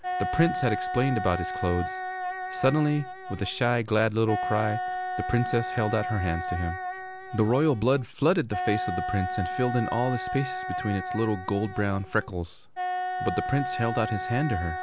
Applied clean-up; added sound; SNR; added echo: none; Wind instrument, woodwind instrument; 5 dB; none.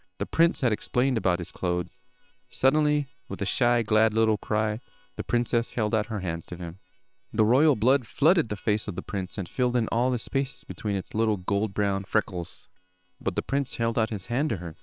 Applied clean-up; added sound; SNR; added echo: neural separator model SepFormer WHAM!.